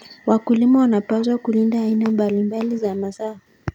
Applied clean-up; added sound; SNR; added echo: none; none; none; none.